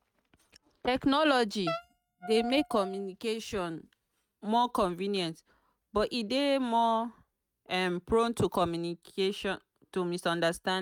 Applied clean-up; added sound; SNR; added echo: neural mask model RNNoise.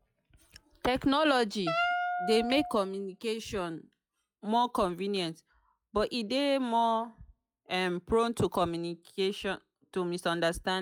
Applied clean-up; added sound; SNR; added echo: classical method log-MMSE.